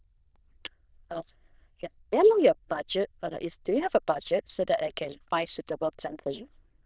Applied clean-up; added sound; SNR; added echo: neural diffusion model UNIVERSE++.